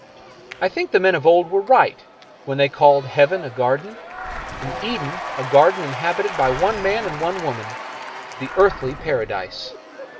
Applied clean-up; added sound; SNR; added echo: none; Animal + Applause / Crowd / Cheering; 12 dB; none.